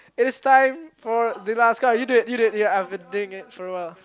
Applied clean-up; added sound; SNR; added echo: none; none; none; none.